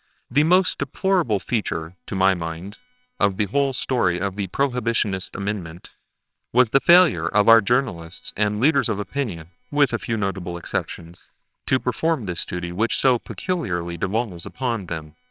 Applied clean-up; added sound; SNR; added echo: neural separator model SepFormer WHAMR!.